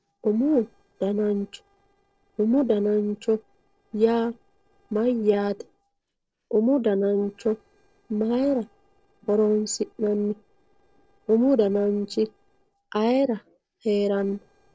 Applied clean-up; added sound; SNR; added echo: neural separator model SepFormer DNS4.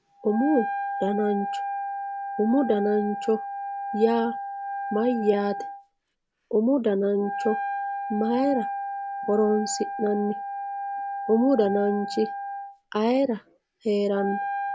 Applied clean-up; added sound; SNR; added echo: none; Wind instrument, woodwind instrument; 6 dB; none.